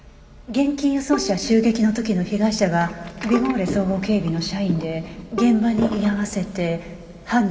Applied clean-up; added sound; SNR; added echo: none; Bowed string instrument; 14 dB; reverberation time 2.0 s.